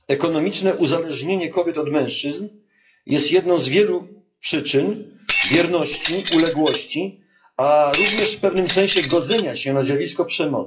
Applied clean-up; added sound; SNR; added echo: classical method WPE with log-MMSE.